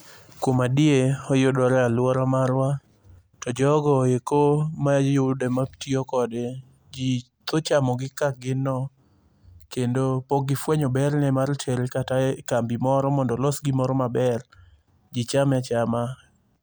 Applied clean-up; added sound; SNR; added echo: none; none; none; none.